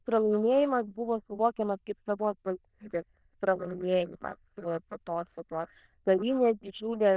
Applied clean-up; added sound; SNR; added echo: neural diffusion model UNIVERSE++.